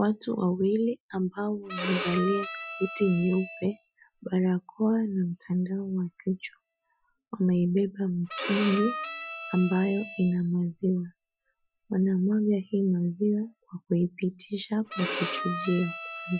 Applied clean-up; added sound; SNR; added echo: classical method Wiener filter.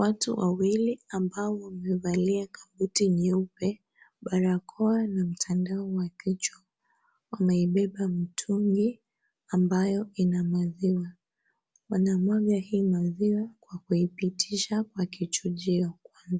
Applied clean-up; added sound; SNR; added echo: none; none; none; none.